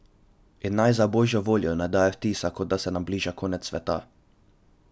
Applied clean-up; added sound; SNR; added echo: none; none; none; none.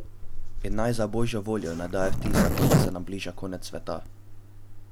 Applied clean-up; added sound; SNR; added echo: none; Zipper (clothing); -5 dB; none.